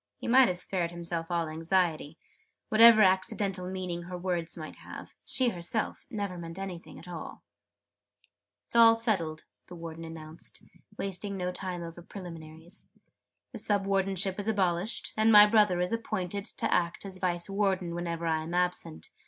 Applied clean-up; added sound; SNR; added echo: none; none; none; none.